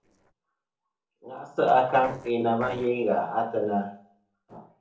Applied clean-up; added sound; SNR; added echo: neural separator model SepFormer DNS4.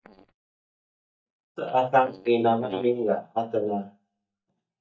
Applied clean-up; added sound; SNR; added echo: neural mask model DeepFilterNet 3.